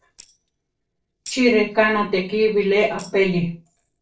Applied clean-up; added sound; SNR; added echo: neural separator model SepFormer DNS4.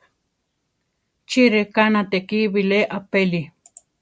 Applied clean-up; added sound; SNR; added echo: none; none; none; none.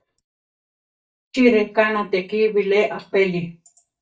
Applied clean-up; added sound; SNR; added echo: neural mask model DeepFilterNet 3.